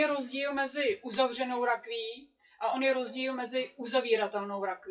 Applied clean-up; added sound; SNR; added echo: classical method WPE with log-MMSE.